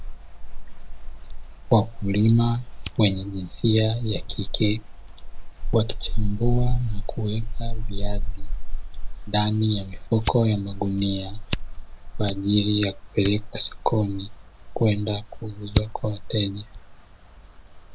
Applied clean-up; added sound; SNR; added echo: none; Fire; 1 dB; none.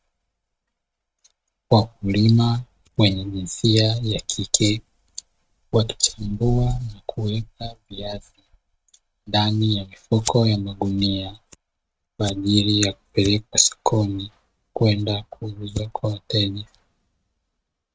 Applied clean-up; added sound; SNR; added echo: neural mask model RNNoise.